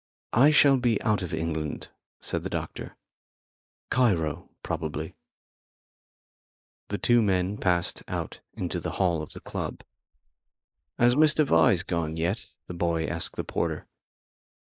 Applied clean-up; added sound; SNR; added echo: neural mask model Resemble Enhance denoiser.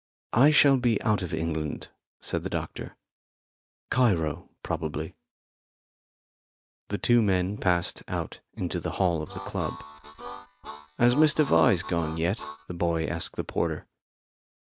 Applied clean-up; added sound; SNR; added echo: none; Harmonica; 13 dB; none.